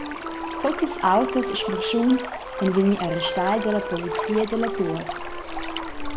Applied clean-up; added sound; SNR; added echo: none; Stream + Wind instrument, woodwind instrument; 4 dB; none.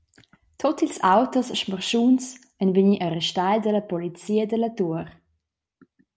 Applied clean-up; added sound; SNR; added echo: none; none; none; none.